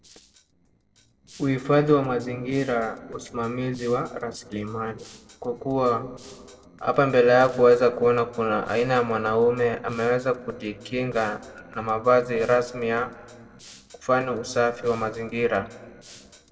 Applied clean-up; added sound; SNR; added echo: neural separator model SepFormer DNS4.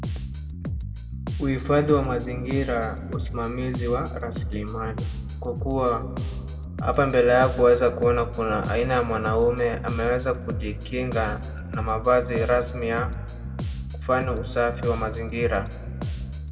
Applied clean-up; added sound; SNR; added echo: none; Bass guitar; 6 dB; reverberation time 1.0 s.